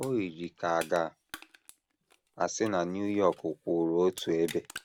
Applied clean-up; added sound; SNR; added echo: none; Crushing; 20 dB; none.